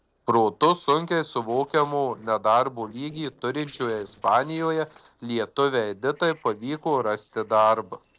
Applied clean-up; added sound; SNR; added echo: neural separator model SepFormer DNS4.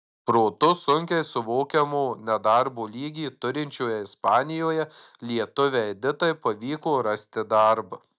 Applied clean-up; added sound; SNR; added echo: none; none; none; none.